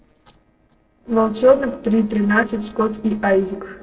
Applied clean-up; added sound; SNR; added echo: neural separator model SepFormer DNS4.